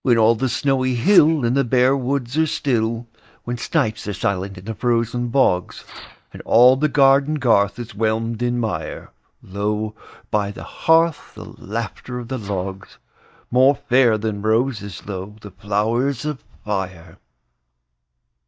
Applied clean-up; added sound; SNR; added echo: neural mask model DeepFilterNet 3.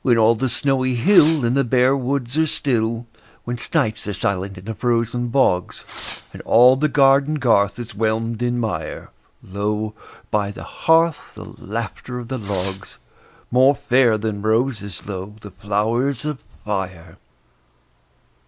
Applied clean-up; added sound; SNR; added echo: none; Fireworks; 12 dB; none.